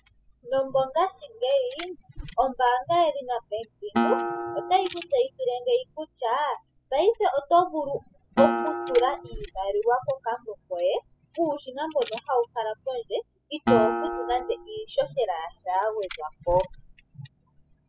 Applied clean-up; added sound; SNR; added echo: classical method spectral subtraction.